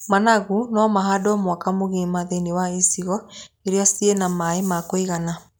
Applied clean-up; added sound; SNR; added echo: none; none; none; none.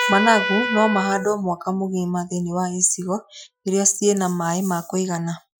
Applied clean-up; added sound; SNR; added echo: classical method Wiener filter.